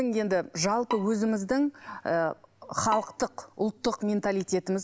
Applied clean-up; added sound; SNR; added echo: none; Bowed string instrument; 15 dB; none.